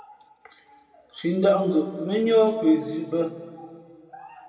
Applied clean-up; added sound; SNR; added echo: none; none; none; reverberation time 2.1 s.